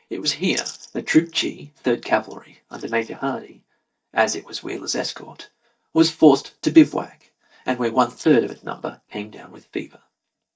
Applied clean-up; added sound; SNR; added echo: neural mask model DeepFilterNet 3.